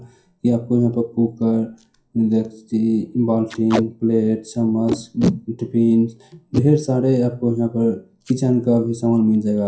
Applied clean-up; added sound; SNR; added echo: classical method WPE with log-MMSE.